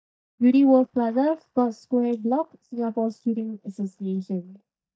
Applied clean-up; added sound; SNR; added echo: neural mask model DeepFilterNet 3.